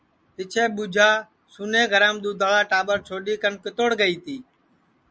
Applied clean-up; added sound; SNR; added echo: none; none; none; none.